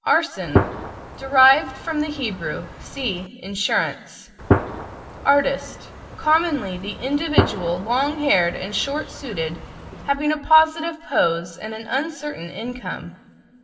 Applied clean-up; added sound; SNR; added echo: none; Gunshot, gunfire; 4 dB; reverberation time 2.1 s.